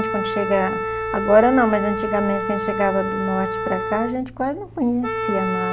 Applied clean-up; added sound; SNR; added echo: none; Wind instrument, woodwind instrument; 4 dB; none.